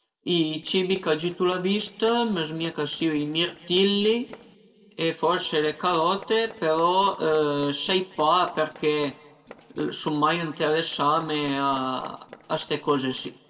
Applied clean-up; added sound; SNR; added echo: neural separator model SepFormer DNS4.